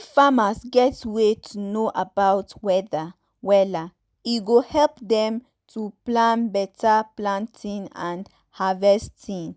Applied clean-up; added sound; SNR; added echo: none; none; none; none.